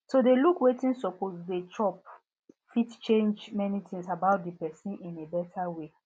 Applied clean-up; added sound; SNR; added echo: none; none; none; none.